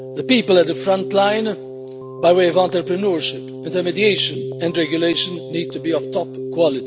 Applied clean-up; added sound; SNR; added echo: none; Keyboard (musical); 10 dB; none.